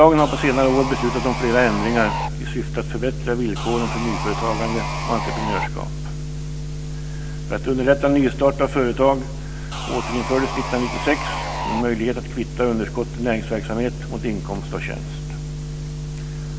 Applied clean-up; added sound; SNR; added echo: none; Sawing; 7 dB; none.